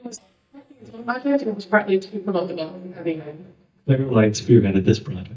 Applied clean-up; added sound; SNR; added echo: neural mask model DeepFilterNet 3.